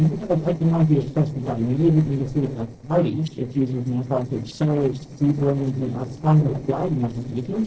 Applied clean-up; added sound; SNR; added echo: neural separator model SepFormer DNS4.